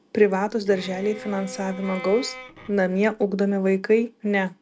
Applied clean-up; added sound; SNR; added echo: none; Bowed string instrument; 17 dB; none.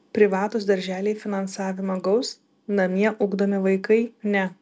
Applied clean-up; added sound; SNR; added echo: none; none; none; none.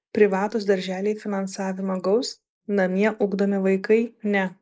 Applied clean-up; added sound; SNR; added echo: neural mask model Resemble Enhance denoiser.